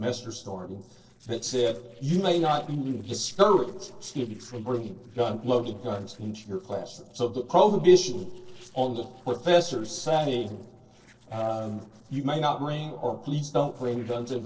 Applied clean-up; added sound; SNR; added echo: neural separator model SepFormer DNS4.